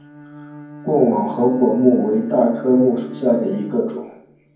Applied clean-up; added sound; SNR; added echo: none; Bowed string instrument; 18 dB; reverberation time 0.9 s.